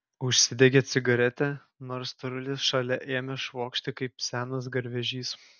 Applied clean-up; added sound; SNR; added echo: none; none; none; none.